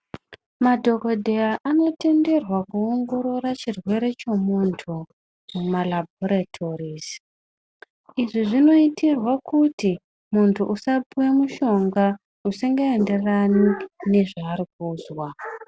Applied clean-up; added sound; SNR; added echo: none; none; none; none.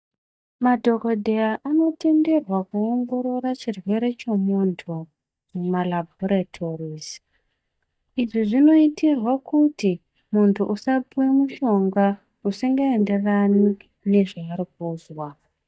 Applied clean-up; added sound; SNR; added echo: neural mask model DeepFilterNet 3.